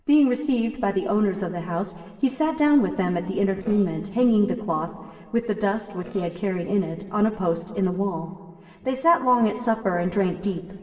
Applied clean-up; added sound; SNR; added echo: neural separator model SepFormer DNS4.